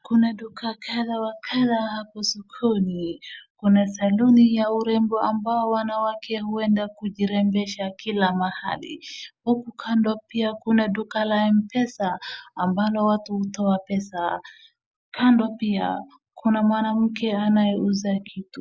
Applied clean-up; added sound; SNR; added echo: none; none; none; none.